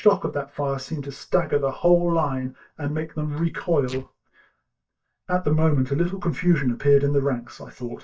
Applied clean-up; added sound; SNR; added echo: neural mask model DeepFilterNet 3.